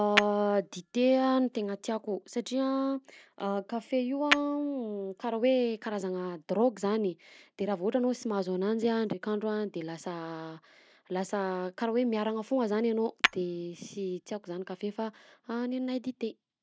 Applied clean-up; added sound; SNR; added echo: none; Tap / Hammer; 5 dB; none.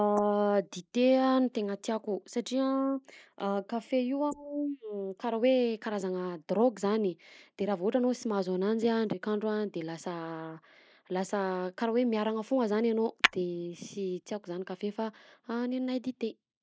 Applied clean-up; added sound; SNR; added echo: neural mask model Resemble Enhance denoiser.